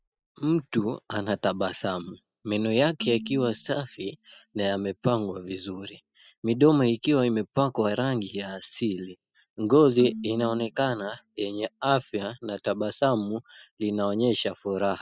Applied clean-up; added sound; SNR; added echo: classical method spectral subtraction.